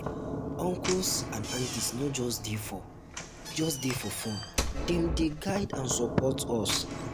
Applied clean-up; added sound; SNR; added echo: none; Knock / Slam; 4 dB; none.